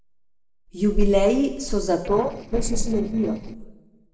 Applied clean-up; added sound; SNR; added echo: neural separator model SepFormer DNS4.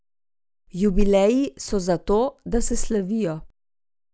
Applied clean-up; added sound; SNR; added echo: none; none; none; none.